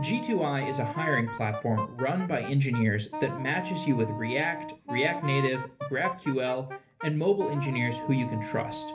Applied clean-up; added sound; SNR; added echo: none; Wind instrument, woodwind instrument; 9 dB; reverberation time 0.3 s.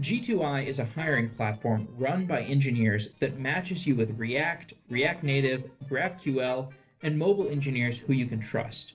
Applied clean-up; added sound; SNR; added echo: neural separator model SepFormer DNS4.